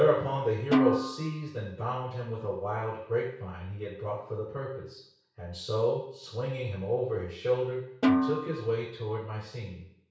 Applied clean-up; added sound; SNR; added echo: none; Snare drum; -1 dB; reverberation time 0.6 s.